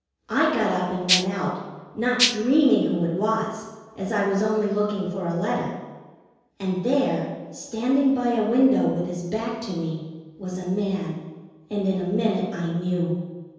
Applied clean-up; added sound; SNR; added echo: none; Rattle (instrument); -2 dB; reverberation time 1.2 s.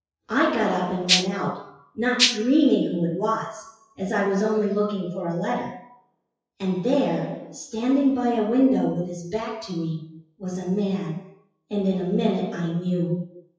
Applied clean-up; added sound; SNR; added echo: classical method WPE with log-MMSE.